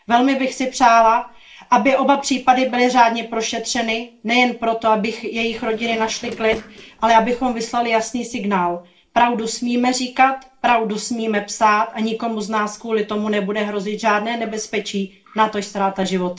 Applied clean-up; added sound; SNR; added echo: neural separator model SepFormer DNS4.